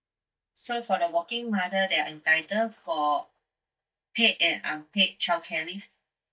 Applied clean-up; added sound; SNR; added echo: neural mask model DeepFilterNet 3.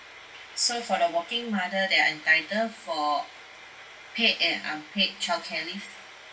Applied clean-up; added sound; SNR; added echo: none; Frying (food); 18 dB; reverberation time 0.2 s.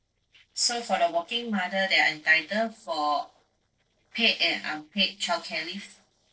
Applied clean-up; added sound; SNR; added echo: neural separator model SepFormer DNS4.